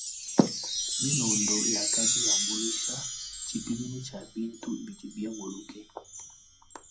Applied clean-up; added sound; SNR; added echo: none; Chime; -3 dB; reverberation time 0.2 s.